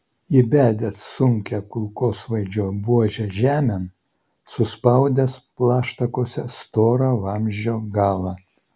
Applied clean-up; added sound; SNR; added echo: none; none; none; none.